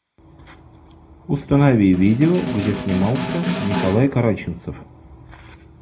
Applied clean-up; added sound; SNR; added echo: none; Snare drum; 7 dB; reverberation time 0.2 s.